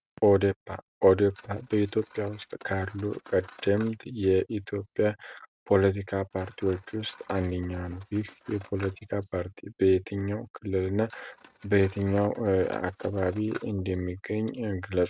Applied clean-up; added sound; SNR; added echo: neural mask model RNNoise.